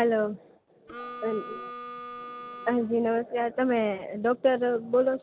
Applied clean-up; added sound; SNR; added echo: none; Harmonica; 12 dB; none.